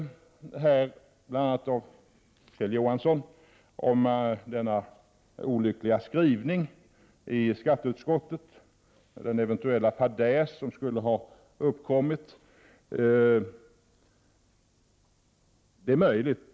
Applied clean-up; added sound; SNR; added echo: none; none; none; none.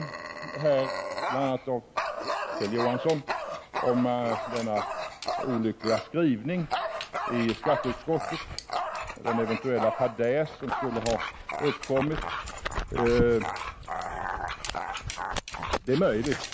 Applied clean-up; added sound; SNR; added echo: none; Dog; 4 dB; none.